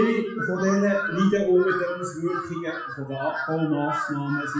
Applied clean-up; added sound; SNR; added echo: classical method WPE with log-MMSE.